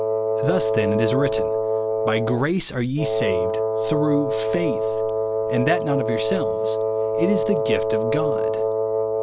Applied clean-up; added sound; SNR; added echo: none; Wind instrument, woodwind instrument; -3 dB; none.